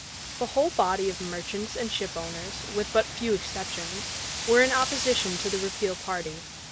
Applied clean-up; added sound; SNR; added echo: none; Wind; 6 dB; none.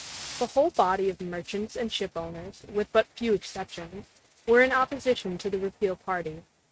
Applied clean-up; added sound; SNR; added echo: neural mask model RNNoise.